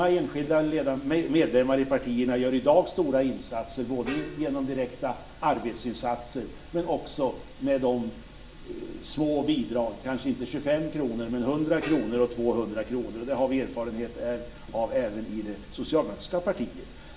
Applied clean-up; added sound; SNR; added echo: none; Gong; 19 dB; reverberation time 1.1 s.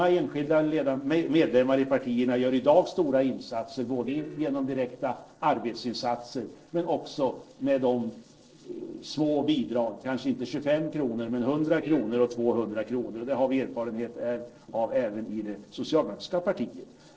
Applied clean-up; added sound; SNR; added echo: neural separator model SepFormer DNS4.